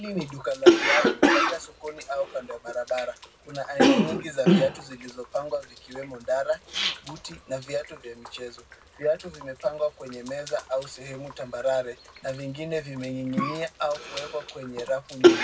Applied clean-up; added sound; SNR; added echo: none; Cough; -4 dB; reverberation time 0.3 s.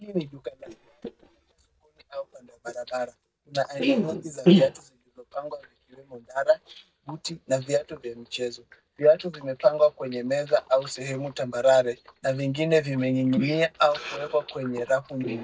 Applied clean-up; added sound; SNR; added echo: neural mask model DeepFilterNet 3.